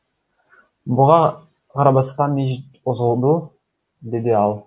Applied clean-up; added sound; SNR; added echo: none; none; none; none.